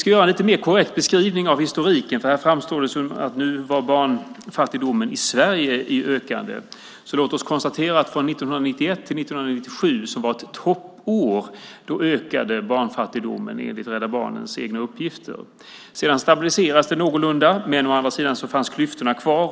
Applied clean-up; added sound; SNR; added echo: none; none; none; none.